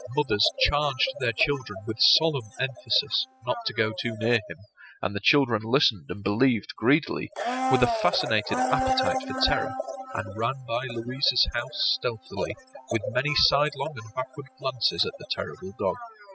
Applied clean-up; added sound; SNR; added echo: classical method spectral subtraction.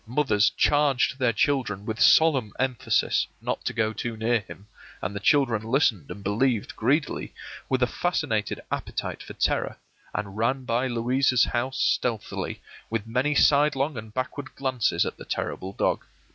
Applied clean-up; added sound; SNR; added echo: none; none; none; none.